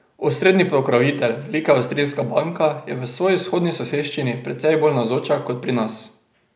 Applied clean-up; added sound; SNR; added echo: none; none; none; none.